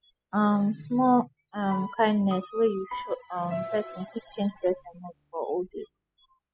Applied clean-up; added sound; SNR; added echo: classical method spectral subtraction.